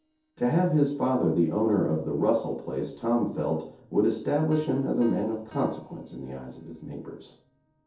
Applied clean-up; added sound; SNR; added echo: neural separator model SepFormer DNS4.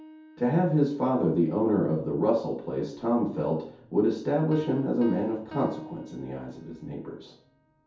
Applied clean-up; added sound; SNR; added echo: none; Piano; 20 dB; reverberation time 0.6 s.